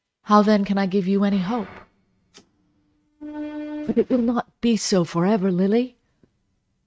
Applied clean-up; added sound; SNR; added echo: neural mask model RNNoise.